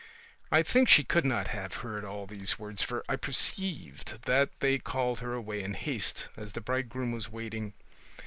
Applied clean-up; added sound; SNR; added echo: neural mask model Resemble Enhance denoiser.